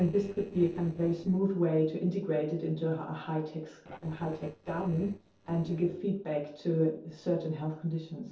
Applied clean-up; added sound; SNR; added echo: neural separator model SepFormer DNS4.